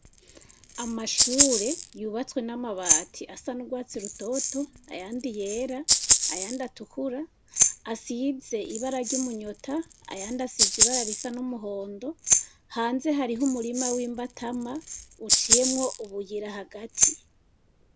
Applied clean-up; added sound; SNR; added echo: none; Rattle (instrument); -4 dB; none.